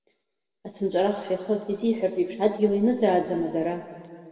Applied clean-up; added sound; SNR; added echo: none; none; none; reverberation time 2.2 s.